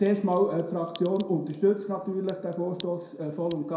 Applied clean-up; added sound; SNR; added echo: none; Crack; 20 dB; reverberation time 0.5 s.